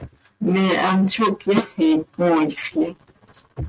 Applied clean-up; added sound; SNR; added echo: neural mask model RNNoise.